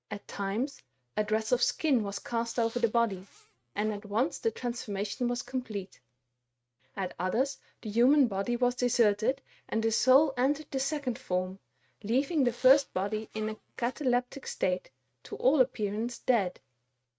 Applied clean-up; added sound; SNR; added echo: neural mask model RNNoise.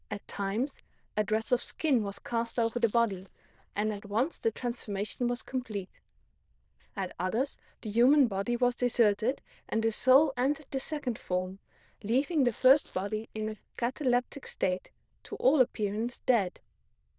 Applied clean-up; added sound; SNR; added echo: neural diffusion model UNIVERSE++.